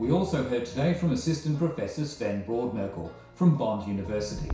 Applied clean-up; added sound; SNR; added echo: none; Crackle; 17 dB; reverberation time 0.6 s.